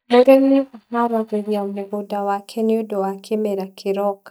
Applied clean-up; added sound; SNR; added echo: neural mask model DeepFilterNet 3.